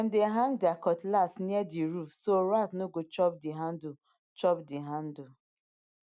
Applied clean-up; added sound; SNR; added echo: none; none; none; none.